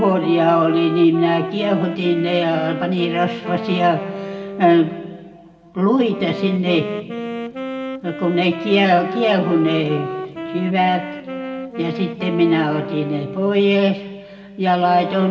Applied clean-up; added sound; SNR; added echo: none; Wind instrument, woodwind instrument; 10 dB; reverberation time 1.7 s.